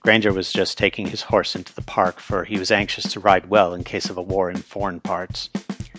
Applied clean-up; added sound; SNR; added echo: none; Bass drum / Snare drum / Drum kit; 12 dB; none.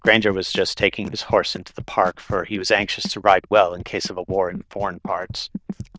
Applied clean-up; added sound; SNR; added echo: neural diffusion model UNIVERSE++.